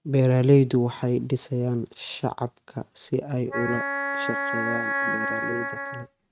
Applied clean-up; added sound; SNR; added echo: neural mask model RNNoise.